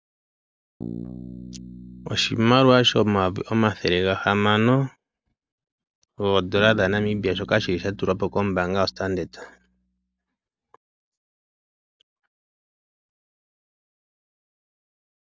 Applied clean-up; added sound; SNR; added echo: none; Bass guitar; 16 dB; none.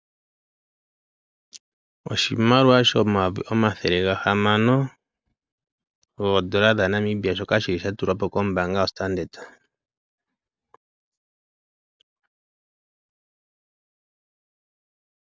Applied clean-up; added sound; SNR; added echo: none; none; none; none.